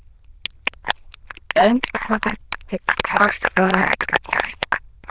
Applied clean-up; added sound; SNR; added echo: neural diffusion model UNIVERSE++.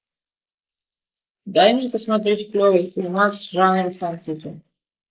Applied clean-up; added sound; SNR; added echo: neural mask model Resemble Enhance denoiser.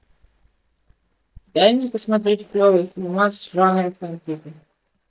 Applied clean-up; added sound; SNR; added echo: neural mask model DeepFilterNet 3.